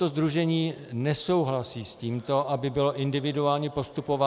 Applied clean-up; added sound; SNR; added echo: none; none; none; none.